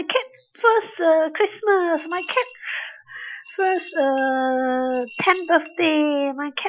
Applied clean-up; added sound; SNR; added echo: classical method Wiener filter.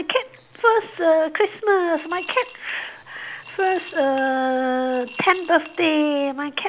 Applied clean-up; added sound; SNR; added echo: none; Coin (dropping) / Glass; 20 dB; none.